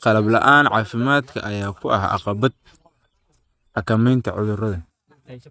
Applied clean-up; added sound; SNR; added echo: neural mask model DeepFilterNet 3.